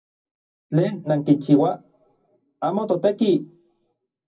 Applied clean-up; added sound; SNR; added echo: none; none; none; reverberation time 0.4 s.